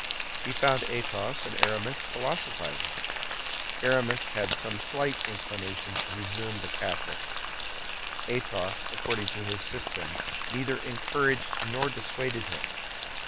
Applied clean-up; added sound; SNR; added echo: none; Frying (food); 0 dB; none.